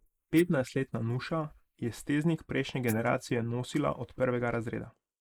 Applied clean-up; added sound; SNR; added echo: neural mask model Resemble Enhance denoiser.